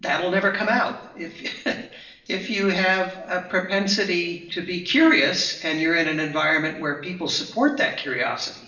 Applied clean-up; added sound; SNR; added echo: none; none; none; reverberation time 0.9 s.